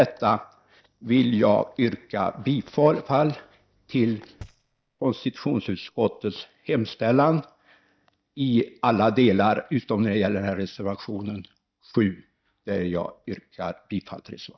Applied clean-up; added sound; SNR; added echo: neural mask model DeepFilterNet 3.